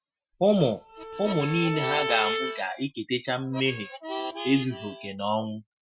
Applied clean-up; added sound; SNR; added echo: classical method Wiener filter.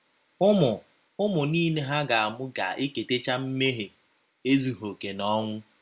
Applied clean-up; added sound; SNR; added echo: none; none; none; none.